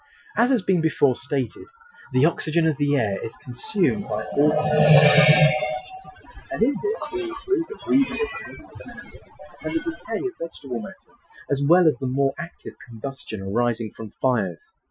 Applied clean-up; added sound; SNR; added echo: classical method Wiener filter.